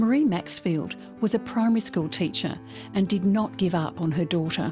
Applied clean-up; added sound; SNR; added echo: none; none; none; none.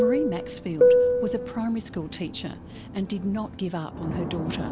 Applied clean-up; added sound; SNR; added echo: none; Fixed-wing aircraft, airplane; -4 dB; none.